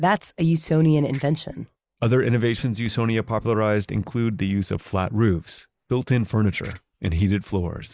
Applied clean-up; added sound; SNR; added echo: neural mask model Resemble Enhance denoiser.